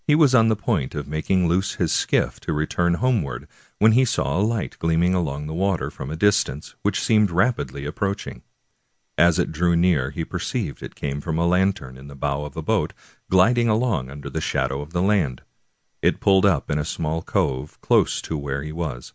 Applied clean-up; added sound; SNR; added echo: none; none; none; none.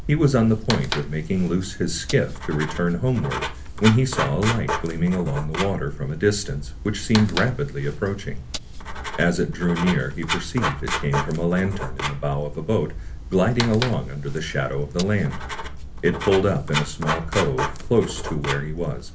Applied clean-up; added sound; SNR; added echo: none; Writing; 6 dB; reverberation time 0.3 s.